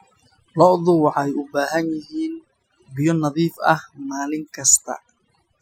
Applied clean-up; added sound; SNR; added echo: classical method Wiener filter.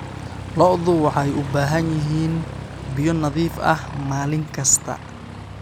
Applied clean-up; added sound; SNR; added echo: none; Aircraft; 10 dB; none.